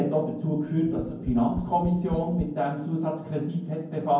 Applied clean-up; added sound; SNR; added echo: none; Tap; 12 dB; reverberation time 0.9 s.